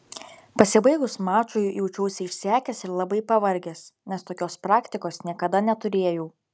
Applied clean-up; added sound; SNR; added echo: none; none; none; none.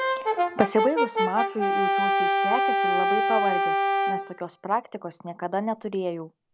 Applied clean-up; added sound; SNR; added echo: none; Brass instrument; -4 dB; none.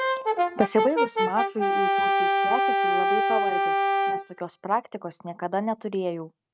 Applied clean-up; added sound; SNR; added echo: neural mask model RNNoise.